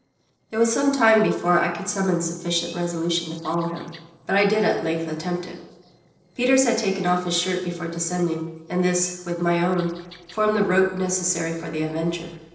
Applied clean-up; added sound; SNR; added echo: neural separator model SepFormer DNS4.